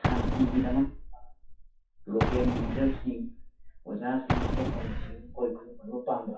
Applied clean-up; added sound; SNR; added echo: classical method WPE with log-MMSE.